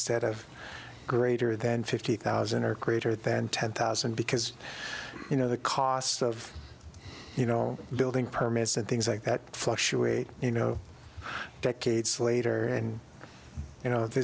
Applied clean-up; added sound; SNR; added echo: none; none; none; none.